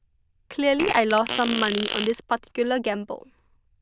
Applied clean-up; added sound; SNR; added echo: neural diffusion model UNIVERSE++.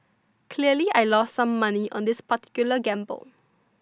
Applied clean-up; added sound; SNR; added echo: none; none; none; none.